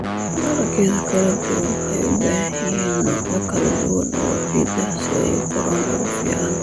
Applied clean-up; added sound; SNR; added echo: none; Guitar; 3 dB; none.